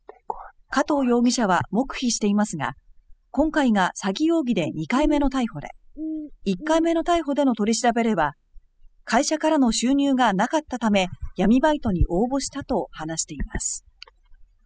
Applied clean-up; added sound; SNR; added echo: classical method spectral subtraction.